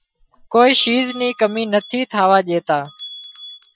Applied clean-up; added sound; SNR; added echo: classical method Wiener filter.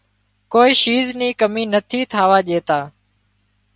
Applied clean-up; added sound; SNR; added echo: none; none; none; none.